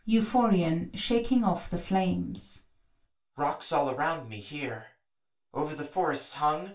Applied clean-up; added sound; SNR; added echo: none; none; none; reverberation time 0.2 s.